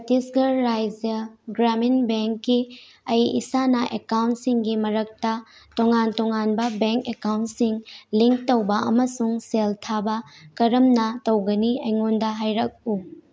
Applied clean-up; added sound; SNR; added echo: none; none; none; none.